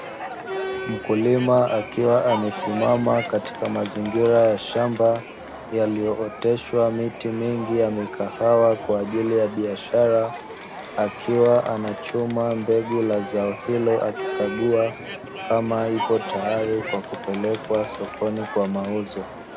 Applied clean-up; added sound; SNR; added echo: none; Crowd; 11 dB; none.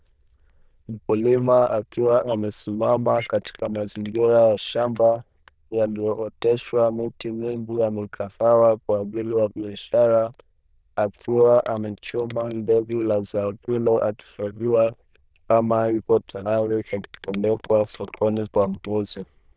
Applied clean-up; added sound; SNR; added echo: neural diffusion model UNIVERSE++.